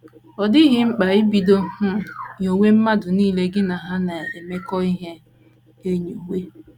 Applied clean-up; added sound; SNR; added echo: none; none; none; none.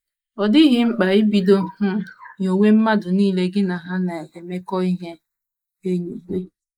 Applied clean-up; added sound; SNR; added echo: neural mask model Resemble Enhance denoiser.